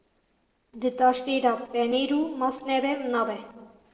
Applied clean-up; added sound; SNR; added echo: neural separator model SepFormer DNS4.